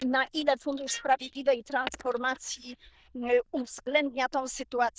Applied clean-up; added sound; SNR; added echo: neural diffusion model UNIVERSE++.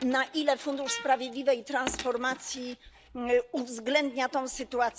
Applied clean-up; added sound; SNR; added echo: none; Coin (dropping) + Trumpet; 16 dB; none.